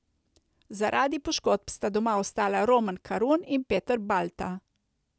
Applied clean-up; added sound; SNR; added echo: none; none; none; none.